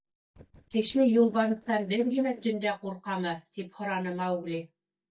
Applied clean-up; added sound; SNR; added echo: neural mask model DeepFilterNet 3.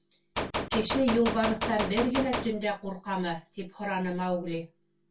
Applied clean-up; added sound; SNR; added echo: none; Gunshot, gunfire; 2 dB; reverberation time 0.1 s.